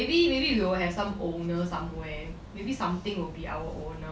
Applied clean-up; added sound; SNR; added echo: none; none; none; none.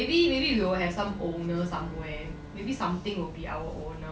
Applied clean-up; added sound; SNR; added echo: none; Bowed string instrument; 18 dB; none.